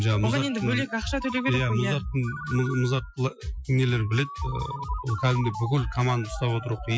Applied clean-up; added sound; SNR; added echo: classical method Wiener filter.